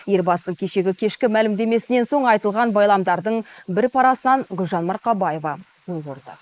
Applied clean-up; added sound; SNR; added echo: neural mask model Resemble Enhance denoiser.